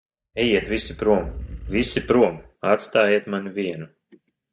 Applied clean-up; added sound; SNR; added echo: neural mask model DeepFilterNet 3.